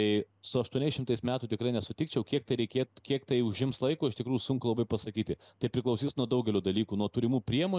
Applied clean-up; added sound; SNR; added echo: none; none; none; none.